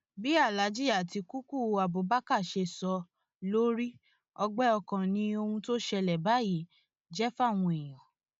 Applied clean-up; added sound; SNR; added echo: none; none; none; none.